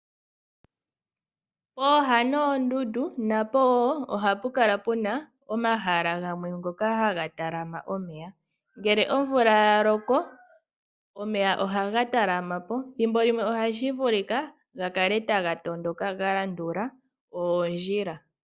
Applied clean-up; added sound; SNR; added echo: none; none; none; none.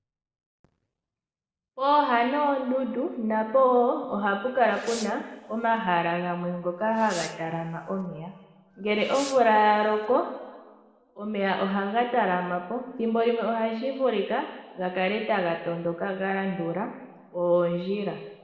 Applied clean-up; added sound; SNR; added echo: none; Fireworks; 19 dB; reverberation time 1.4 s.